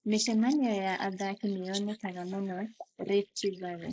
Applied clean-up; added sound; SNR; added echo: neural mask model Resemble Enhance denoiser.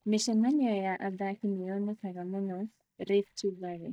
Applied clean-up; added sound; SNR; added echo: neural mask model DeepFilterNet 3.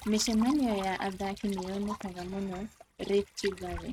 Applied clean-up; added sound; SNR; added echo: neural mask model RNNoise.